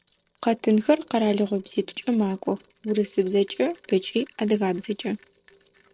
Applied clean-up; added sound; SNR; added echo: neural separator model SepFormer DNS4.